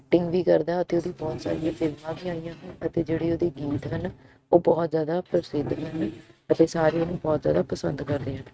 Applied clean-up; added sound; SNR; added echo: neural mask model RNNoise.